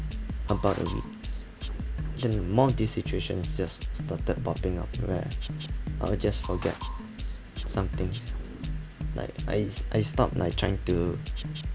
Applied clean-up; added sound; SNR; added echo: none; Drum kit; 3 dB; none.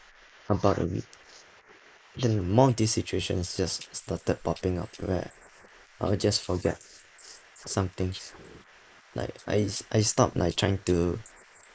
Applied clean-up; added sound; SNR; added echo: neural mask model Resemble Enhance denoiser.